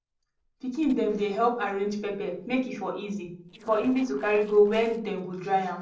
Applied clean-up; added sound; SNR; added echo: neural separator model SepFormer DNS4.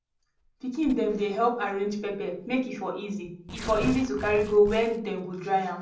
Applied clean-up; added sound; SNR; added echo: none; Tearing; 15 dB; reverberation time 0.6 s.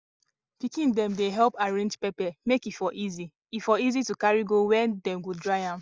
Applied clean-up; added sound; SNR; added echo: none; none; none; none.